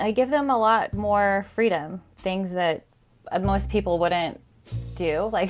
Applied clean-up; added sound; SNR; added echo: none; none; none; none.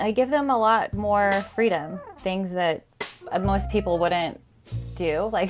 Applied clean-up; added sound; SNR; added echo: none; Brass instrument + Snare drum; 17 dB; none.